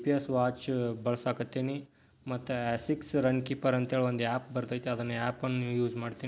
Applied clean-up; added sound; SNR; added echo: none; none; none; none.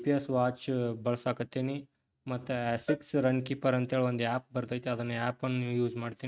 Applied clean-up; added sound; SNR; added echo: neural mask model RNNoise.